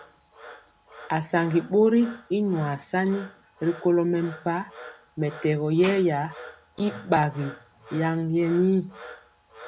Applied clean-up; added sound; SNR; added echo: none; Frog; 19 dB; none.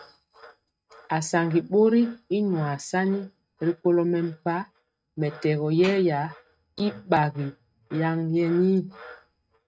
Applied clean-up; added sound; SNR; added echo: neural mask model RNNoise.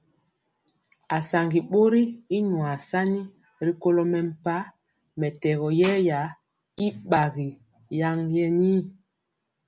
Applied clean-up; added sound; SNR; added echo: none; none; none; none.